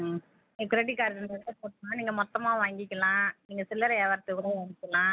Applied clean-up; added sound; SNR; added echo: none; none; none; none.